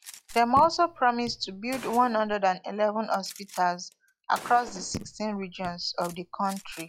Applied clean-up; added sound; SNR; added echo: classical method log-MMSE.